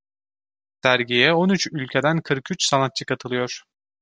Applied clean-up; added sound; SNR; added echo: none; none; none; none.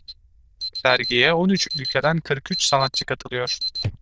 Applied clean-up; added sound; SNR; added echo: neural diffusion model UNIVERSE++.